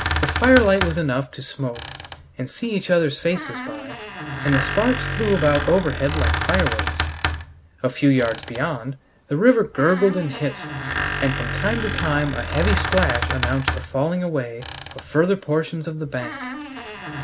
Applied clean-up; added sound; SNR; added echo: none; Squeak; 5 dB; none.